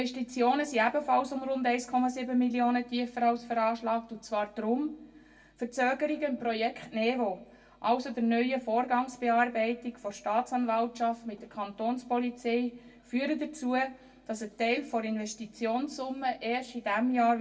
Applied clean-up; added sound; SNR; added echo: none; none; none; reverberation time 0.1 s.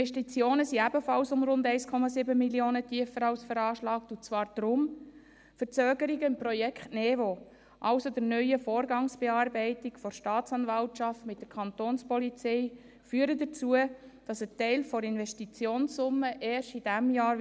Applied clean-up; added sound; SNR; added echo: none; none; none; none.